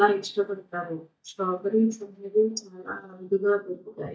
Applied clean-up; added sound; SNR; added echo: neural mask model DeepFilterNet 3.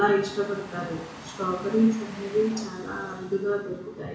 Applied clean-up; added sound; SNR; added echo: none; Domestic sounds, home sounds; 19 dB; reverberation time 0.7 s.